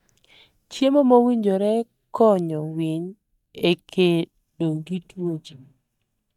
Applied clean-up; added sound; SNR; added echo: neural mask model DeepFilterNet 3.